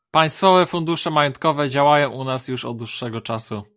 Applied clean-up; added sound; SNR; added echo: none; none; none; none.